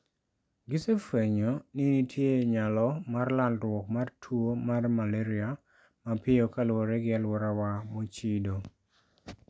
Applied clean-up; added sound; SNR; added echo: none; none; none; none.